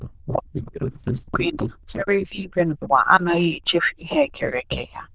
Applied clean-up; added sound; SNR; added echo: neural diffusion model UNIVERSE++.